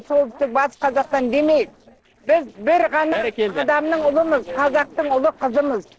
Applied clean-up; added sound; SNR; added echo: neural separator model SepFormer DNS4.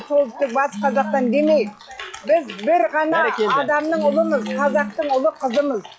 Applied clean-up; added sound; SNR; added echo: classical method log-MMSE.